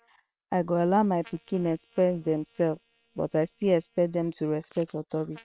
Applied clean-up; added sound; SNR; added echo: neural separator model SepFormer WHAM!.